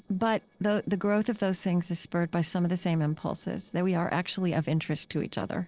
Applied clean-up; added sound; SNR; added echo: neural separator model SepFormer DNS4.